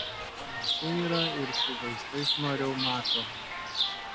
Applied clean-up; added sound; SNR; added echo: none; Chirp, tweet; -2 dB; none.